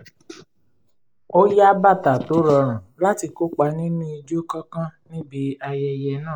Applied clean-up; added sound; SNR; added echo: neural mask model Resemble Enhance denoiser.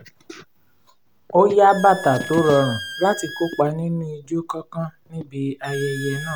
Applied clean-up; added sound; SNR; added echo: none; Squeak; 15 dB; none.